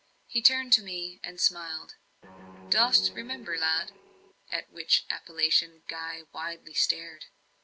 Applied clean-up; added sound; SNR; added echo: none; Guitar; 19 dB; none.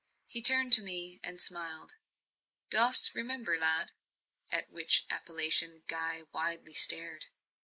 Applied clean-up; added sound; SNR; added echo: neural mask model Resemble Enhance denoiser.